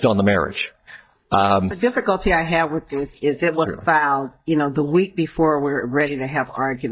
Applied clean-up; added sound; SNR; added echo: neural mask model DeepFilterNet 3.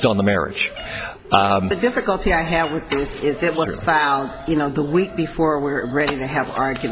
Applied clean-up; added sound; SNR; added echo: none; Alarm + Meow; 18 dB; none.